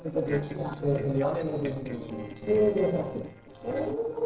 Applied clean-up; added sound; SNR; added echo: neural separator model SepFormer DNS4.